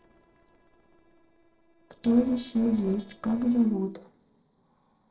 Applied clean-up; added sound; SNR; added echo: neural separator model SepFormer DNS4.